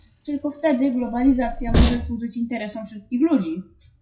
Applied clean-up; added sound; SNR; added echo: classical method WPE with log-MMSE.